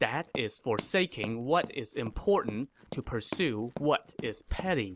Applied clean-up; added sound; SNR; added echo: none; Run; 13 dB; none.